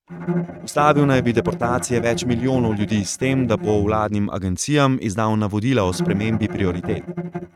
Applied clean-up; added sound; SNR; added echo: neural mask model RNNoise.